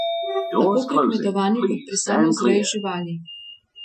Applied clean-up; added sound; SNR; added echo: classical method Wiener filter.